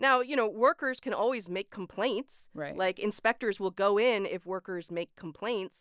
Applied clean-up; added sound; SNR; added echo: none; none; none; none.